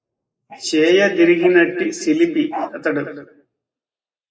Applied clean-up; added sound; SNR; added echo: neural mask model Resemble Enhance denoiser.